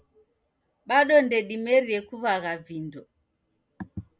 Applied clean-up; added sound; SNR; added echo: none; none; none; none.